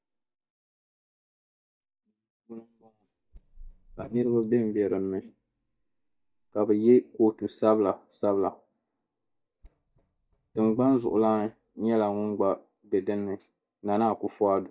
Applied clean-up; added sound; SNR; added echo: neural mask model DeepFilterNet 3.